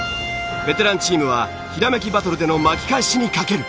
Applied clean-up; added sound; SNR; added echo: none; Piano; 11 dB; none.